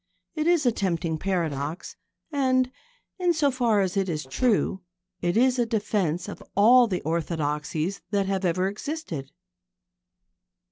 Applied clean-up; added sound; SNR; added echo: neural separator model SepFormer DNS4.